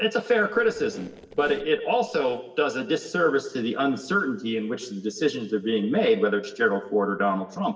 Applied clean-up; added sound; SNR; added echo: none; Squeak; 20 dB; reverberation time 1.1 s.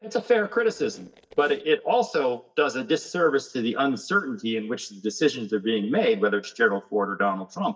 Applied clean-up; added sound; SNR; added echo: neural mask model DeepFilterNet 3.